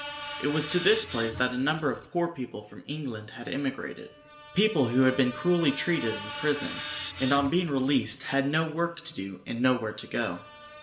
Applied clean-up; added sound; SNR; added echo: none; Screech; 12 dB; reverberation time 1.7 s.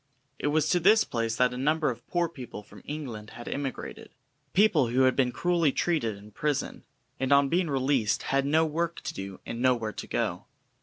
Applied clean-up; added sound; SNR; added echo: none; none; none; none.